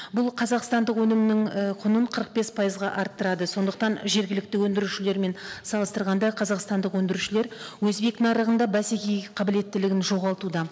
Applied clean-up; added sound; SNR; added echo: none; none; none; none.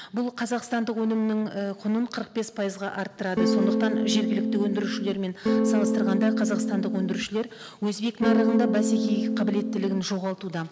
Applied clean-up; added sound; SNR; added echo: none; Electric guitar / Strum; -3 dB; none.